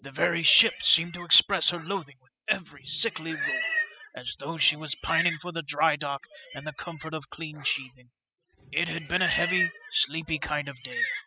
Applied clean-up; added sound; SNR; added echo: classical method spectral subtraction.